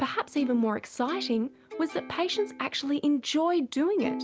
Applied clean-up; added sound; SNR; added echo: none; Plucked string instrument; 13 dB; none.